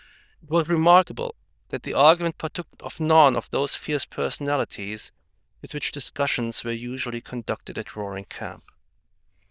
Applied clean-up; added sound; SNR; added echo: neural diffusion model UNIVERSE++.